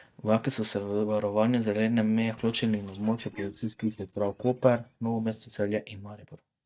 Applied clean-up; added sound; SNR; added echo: neural mask model DeepFilterNet 3.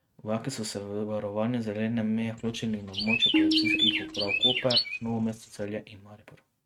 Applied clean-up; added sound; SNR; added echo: neural mask model RNNoise.